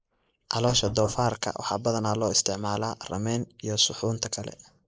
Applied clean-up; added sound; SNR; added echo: neural mask model Resemble Enhance denoiser.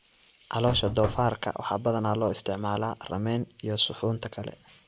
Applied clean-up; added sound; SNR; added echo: none; Knock / Wood; 8 dB; none.